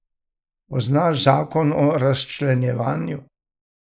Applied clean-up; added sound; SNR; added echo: neural mask model Resemble Enhance denoiser.